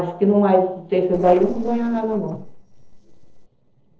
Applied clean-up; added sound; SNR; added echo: neural separator model SepFormer DNS4.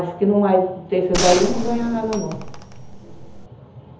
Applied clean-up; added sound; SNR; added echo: none; Gunshot, gunfire; 5 dB; reverberation time 0.7 s.